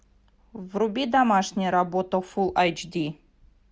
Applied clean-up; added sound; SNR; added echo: none; none; none; none.